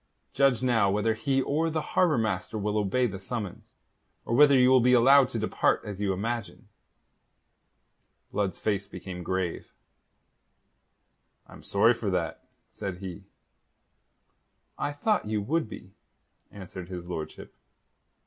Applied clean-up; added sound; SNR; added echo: none; none; none; none.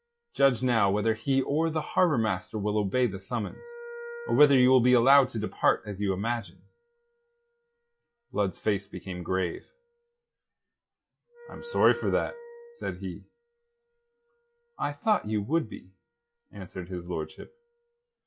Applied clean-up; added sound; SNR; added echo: classical method log-MMSE.